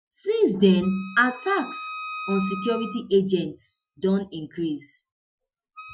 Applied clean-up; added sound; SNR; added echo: classical method Wiener filter.